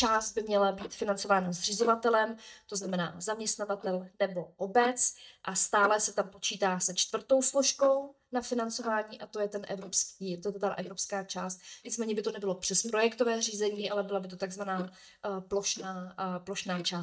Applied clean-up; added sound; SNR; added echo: neural mask model DeepFilterNet 3.